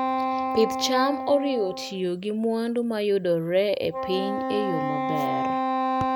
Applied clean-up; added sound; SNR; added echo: none; Wind instrument, woodwind instrument; 2 dB; none.